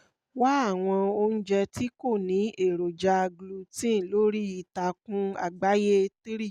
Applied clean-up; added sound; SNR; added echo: none; none; none; none.